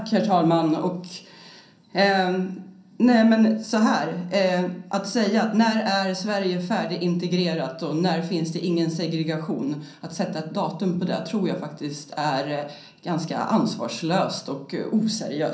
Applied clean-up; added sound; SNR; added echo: none; none; none; reverberation time 0.6 s.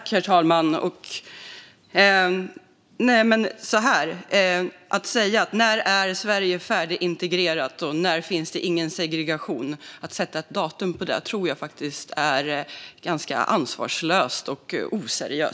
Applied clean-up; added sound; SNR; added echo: none; none; none; none.